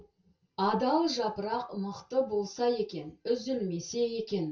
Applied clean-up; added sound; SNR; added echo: none; none; none; reverberation time 0.2 s.